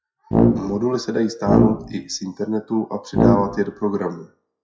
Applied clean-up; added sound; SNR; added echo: classical method WPE with log-MMSE.